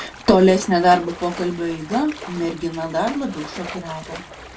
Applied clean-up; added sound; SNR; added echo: none; Splash, splatter; 14 dB; reverberation time 0.2 s.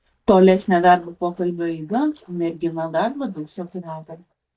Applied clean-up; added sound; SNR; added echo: neural mask model DeepFilterNet 3.